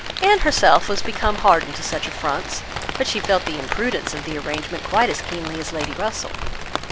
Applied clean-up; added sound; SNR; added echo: none; Rain; 8 dB; none.